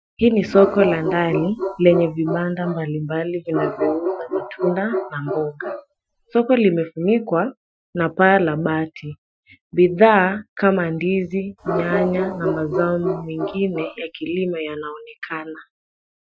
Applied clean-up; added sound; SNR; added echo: classical method Wiener filter.